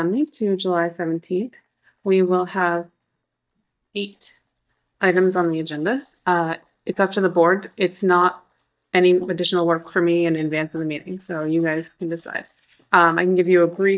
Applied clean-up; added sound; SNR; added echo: neural mask model DeepFilterNet 3.